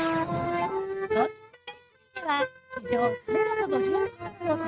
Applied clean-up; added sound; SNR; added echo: neural mask model RNNoise.